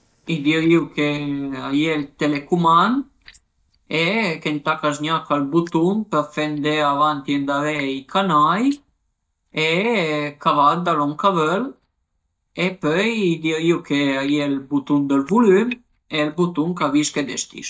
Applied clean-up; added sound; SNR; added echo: neural mask model DeepFilterNet 3.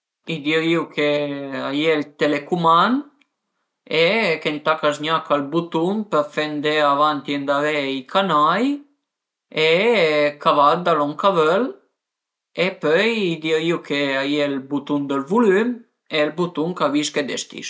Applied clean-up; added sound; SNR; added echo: none; none; none; none.